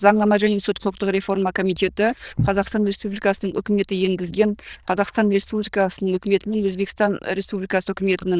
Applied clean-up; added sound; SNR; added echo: neural diffusion model UNIVERSE++.